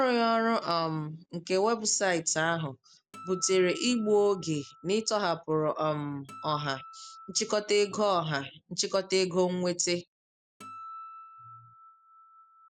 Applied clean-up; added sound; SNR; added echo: none; Acoustic guitar; 18 dB; none.